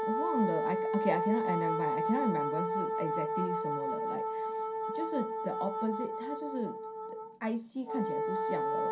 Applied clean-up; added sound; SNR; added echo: none; Wind instrument, woodwind instrument; -3 dB; reverberation time 0.3 s.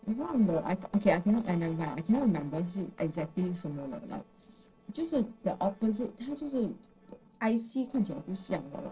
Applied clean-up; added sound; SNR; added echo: neural separator model SepFormer DNS4.